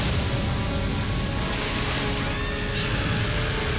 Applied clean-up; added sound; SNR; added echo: none; none; none; none.